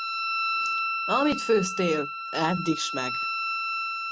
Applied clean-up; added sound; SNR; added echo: none; Wind instrument, woodwind instrument; 1 dB; none.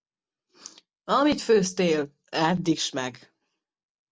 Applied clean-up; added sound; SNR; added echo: none; none; none; none.